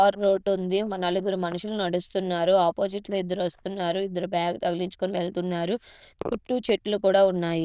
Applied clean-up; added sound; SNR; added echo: neural diffusion model UNIVERSE++.